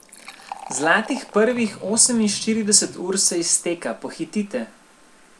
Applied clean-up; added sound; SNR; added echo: none; Fill (with liquid) + Strum; 19 dB; none.